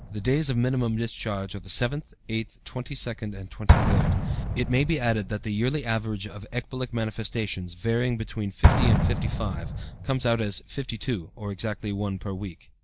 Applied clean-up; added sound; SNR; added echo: none; Explosion; 0 dB; none.